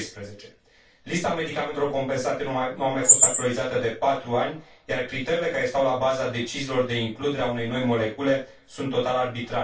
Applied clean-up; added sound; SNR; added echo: none; Chirp, tweet; -4 dB; reverberation time 0.2 s.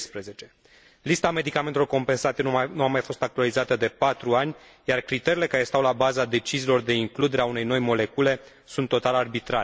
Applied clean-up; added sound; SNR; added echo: none; none; none; none.